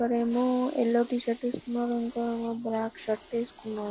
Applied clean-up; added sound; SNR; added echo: none; Toilet flush; 18 dB; none.